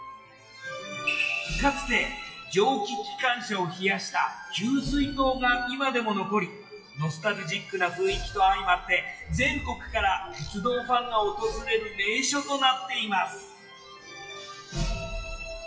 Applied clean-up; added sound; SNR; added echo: classical method WPE with log-MMSE.